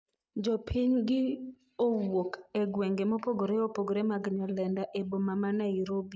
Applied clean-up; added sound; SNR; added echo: neural mask model DeepFilterNet 3.